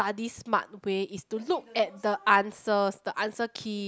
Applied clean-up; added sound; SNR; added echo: none; none; none; none.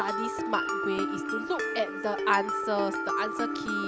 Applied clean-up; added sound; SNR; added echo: none; Mallet percussion; 0 dB; none.